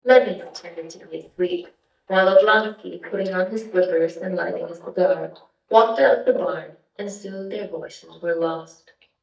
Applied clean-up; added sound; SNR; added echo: neural mask model DeepFilterNet 3.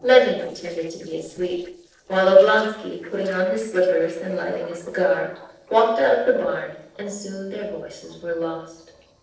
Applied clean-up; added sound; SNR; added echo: neural separator model SepFormer DNS4.